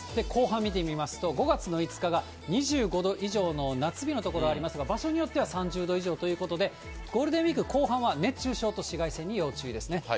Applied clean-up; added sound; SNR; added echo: none; none; none; none.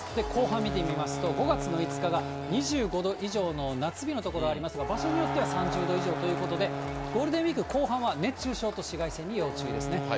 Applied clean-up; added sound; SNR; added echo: none; Wind instrument, woodwind instrument + Crowd; 5 dB; none.